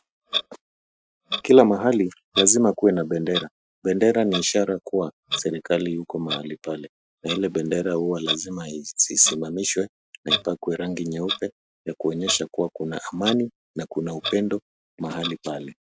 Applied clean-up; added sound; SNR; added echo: classical method Wiener filter.